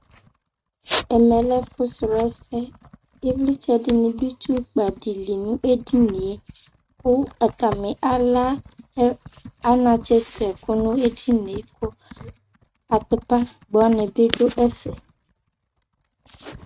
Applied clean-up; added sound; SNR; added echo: neural mask model RNNoise.